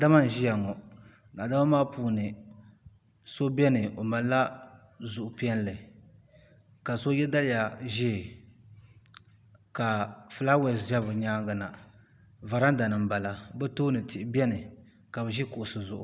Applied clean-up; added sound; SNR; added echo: none; none; none; none.